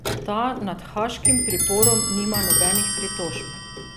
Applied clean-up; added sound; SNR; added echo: none; Clock; -4 dB; none.